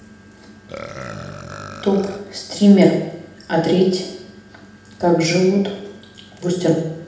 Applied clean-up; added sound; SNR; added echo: none; Burping, eructation; 17 dB; reverberation time 0.8 s.